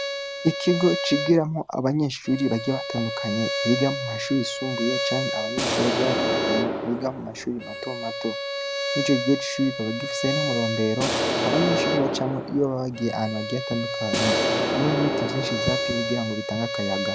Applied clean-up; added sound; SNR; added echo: none; Bowed string instrument + Explosion; 1 dB; none.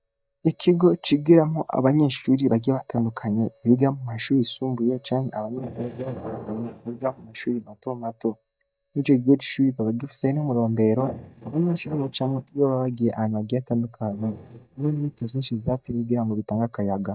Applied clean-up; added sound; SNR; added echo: neural mask model DeepFilterNet 3.